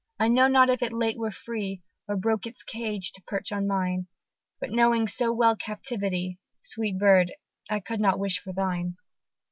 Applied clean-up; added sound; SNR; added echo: none; none; none; none.